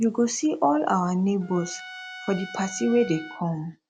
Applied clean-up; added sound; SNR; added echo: none; Trumpet; 18 dB; none.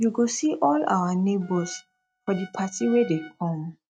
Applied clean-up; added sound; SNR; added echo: neural mask model RNNoise.